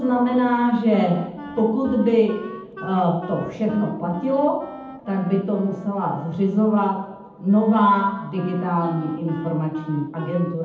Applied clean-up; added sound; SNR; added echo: none; Wind instrument, woodwind instrument; 17 dB; reverberation time 0.8 s.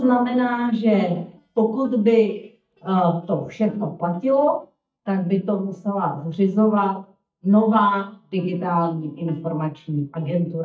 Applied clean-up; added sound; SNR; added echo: neural mask model DeepFilterNet 3.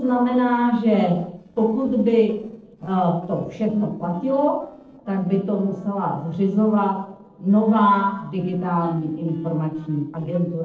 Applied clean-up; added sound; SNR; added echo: neural separator model SepFormer DNS4.